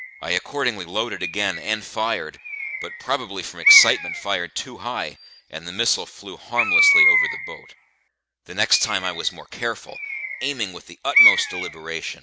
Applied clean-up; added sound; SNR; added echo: none; Bird; -2 dB; none.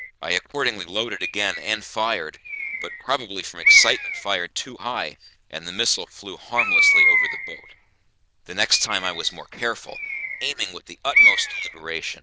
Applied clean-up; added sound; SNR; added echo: neural diffusion model UNIVERSE++.